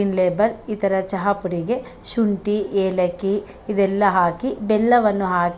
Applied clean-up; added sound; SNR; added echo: none; none; none; none.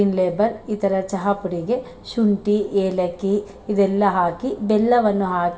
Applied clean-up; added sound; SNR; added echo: none; none; none; reverberation time 0.9 s.